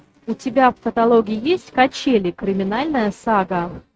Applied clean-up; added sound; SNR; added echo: neural mask model RNNoise.